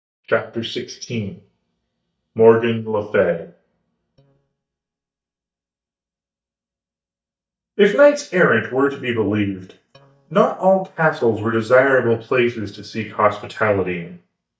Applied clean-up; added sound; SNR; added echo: neural mask model DeepFilterNet 3.